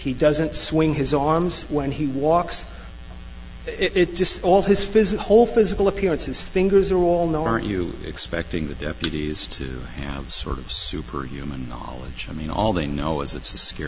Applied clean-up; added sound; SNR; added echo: none; Thump, thud; 17 dB; none.